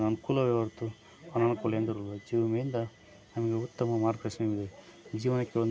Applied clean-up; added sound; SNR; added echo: none; none; none; none.